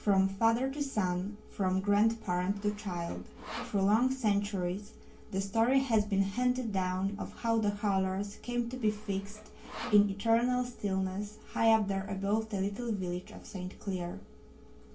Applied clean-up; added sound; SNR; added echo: none; Sawing; 16 dB; reverberation time 0.2 s.